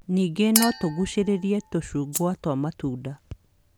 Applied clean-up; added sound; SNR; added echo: none; Rattle (instrument) + Chink, clink; 7 dB; none.